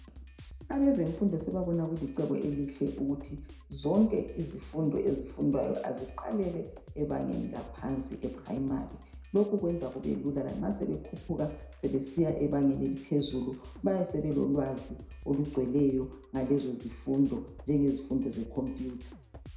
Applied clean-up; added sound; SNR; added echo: none; Drum kit; 16 dB; reverberation time 0.6 s.